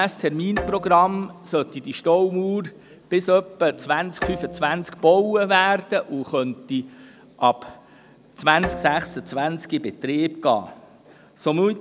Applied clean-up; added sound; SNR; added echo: none; Bowed string instrument; 15 dB; none.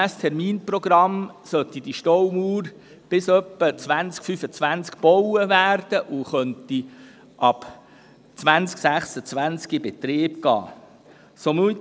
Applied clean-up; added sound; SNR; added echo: none; none; none; none.